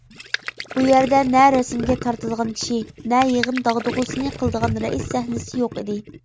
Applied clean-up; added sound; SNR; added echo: none; Drawer open or close + Gurgling; 10 dB; none.